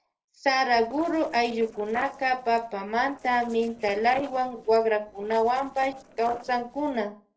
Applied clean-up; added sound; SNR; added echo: neural separator model SepFormer DNS4.